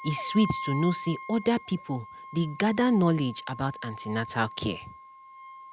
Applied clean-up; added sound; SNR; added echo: none; Wind instrument, woodwind instrument; 12 dB; none.